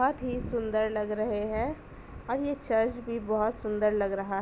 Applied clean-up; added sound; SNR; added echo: none; none; none; none.